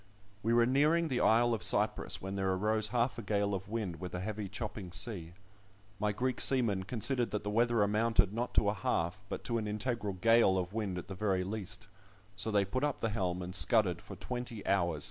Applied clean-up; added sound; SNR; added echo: none; none; none; none.